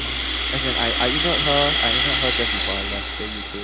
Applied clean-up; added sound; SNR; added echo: none; Rattle (instrument); -5 dB; none.